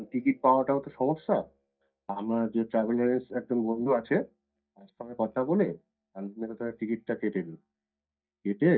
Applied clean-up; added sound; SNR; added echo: neural mask model DeepFilterNet 3.